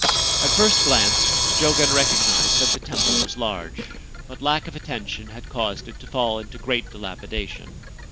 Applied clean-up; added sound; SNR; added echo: none; Camera; -4 dB; none.